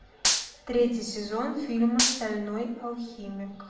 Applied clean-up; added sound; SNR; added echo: none; Gunshot, gunfire; 1 dB; reverberation time 0.6 s.